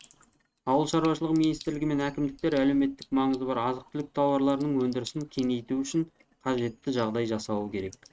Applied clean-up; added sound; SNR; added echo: neural mask model RNNoise.